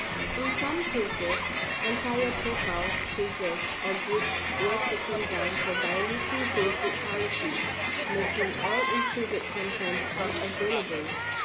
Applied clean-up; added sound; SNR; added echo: none; Crowd; -3 dB; none.